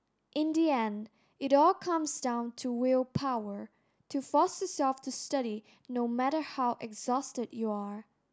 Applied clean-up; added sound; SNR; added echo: none; none; none; none.